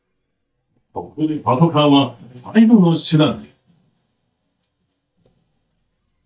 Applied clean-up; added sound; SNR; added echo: neural mask model DeepFilterNet 3.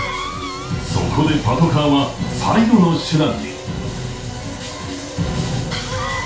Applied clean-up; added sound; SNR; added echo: none; Cough; 14 dB; reverberation time 0.3 s.